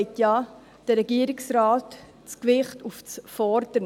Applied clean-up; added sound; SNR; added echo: none; none; none; none.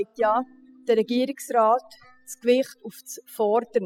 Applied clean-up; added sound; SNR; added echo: classical method spectral subtraction.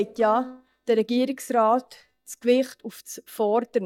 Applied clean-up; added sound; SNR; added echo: neural mask model DeepFilterNet 3.